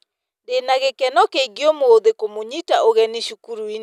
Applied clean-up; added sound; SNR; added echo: none; none; none; none.